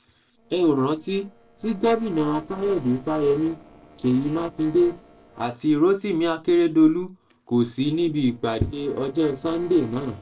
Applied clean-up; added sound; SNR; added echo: neural separator model SepFormer DNS4.